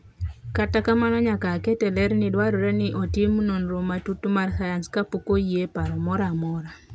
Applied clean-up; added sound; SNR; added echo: none; none; none; none.